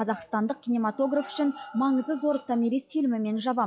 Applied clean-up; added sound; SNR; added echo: classical method log-MMSE.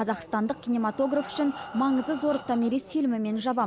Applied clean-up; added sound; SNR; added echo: none; Breathing; 17 dB; none.